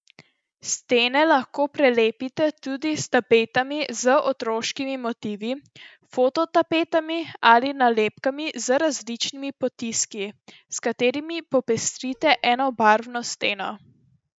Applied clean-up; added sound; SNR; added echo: neural mask model DeepFilterNet 3.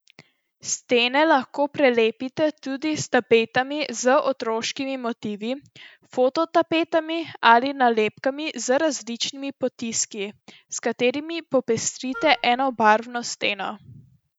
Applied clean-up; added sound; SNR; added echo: none; Wind instrument, woodwind instrument; 17 dB; none.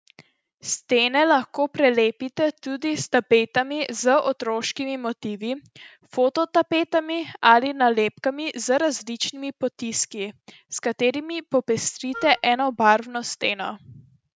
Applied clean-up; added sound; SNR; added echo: neural mask model RNNoise.